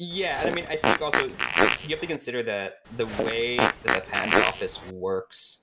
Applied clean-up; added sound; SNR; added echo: none; Fart; -4 dB; none.